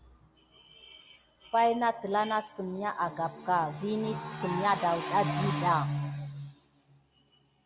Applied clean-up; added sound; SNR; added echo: none; none; none; none.